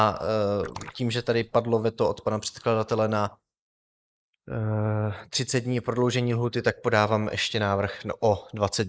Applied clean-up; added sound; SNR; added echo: neural mask model Resemble Enhance denoiser.